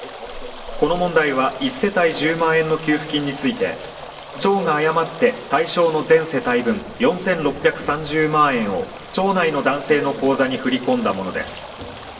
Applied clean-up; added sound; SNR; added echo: none; Stream; 17 dB; reverberation time 1.5 s.